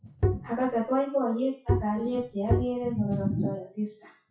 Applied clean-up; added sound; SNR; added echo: classical method WPE with log-MMSE.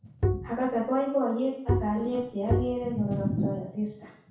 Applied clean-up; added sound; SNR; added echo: none; Bowed string instrument; 1 dB; reverberation time 0.6 s.